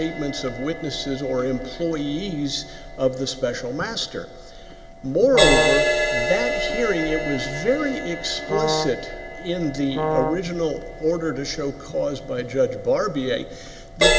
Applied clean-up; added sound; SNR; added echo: none; Brass instrument + Crash cymbal; 1 dB; none.